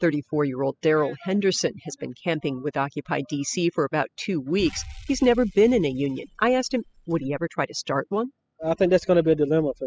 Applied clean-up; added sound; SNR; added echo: classical method spectral subtraction.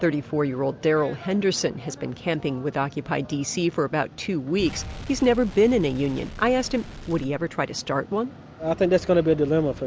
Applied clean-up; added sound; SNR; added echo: none; Explosion; 14 dB; none.